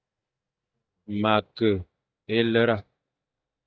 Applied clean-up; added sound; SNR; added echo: neural mask model DeepFilterNet 3.